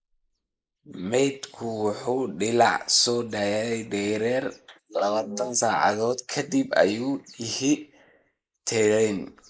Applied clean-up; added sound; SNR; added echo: neural mask model Resemble Enhance denoiser.